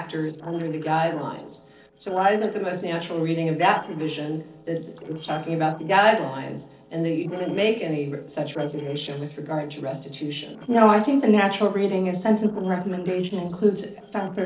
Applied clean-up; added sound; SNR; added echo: neural separator model SepFormer DNS4.